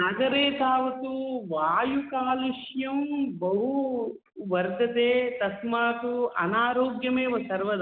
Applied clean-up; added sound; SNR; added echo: none; none; none; none.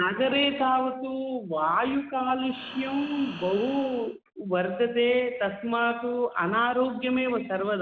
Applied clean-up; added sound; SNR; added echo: none; Breathing; 15 dB; none.